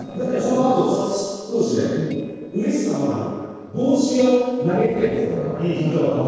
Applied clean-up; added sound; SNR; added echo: neural separator model SepFormer DNS4.